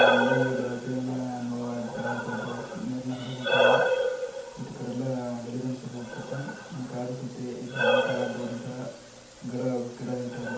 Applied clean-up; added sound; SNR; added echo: none; Breathing; -3 dB; reverberation time 0.6 s.